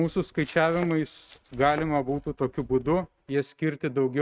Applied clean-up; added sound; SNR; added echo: neural mask model RNNoise.